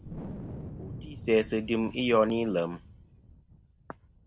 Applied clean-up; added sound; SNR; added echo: none; Wind; 13 dB; none.